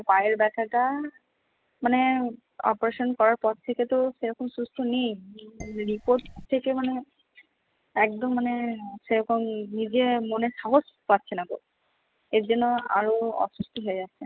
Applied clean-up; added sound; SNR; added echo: none; Dishes, pots, and pans; 18 dB; none.